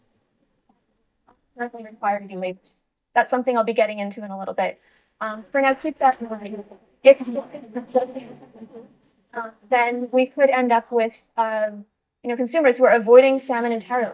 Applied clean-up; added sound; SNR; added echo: neural mask model DeepFilterNet 3.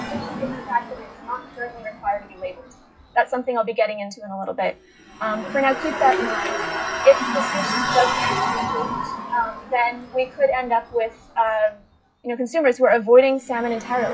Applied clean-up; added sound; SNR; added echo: classical method WPE with log-MMSE.